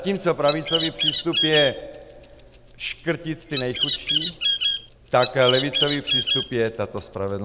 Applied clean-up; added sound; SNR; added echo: none; Keys jangling + Bird; 1 dB; none.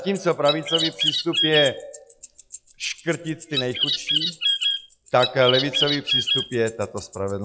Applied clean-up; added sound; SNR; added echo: classical method log-MMSE.